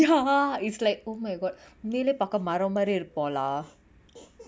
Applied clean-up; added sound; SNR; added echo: none; none; none; none.